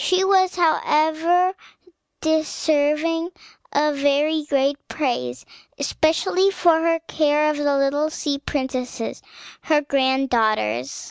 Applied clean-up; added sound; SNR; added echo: none; none; none; none.